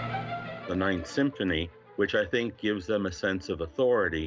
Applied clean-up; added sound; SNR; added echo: none; none; none; none.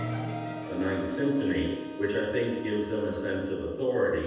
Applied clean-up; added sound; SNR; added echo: none; Wind instrument, woodwind instrument; 11 dB; reverberation time 1.1 s.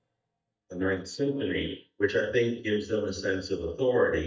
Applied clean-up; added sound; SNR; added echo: neural mask model DeepFilterNet 3.